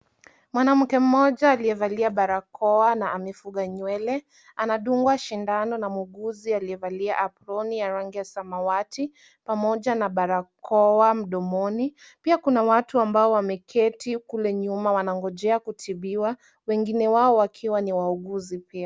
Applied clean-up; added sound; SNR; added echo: none; none; none; none.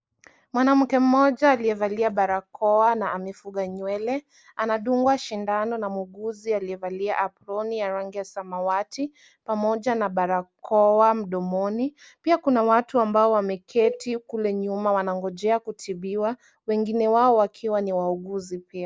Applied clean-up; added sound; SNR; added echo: neural mask model Resemble Enhance denoiser.